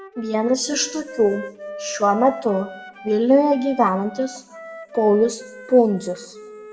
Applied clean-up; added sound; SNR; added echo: none; Wind instrument, woodwind instrument; 16 dB; reverberation time 0.6 s.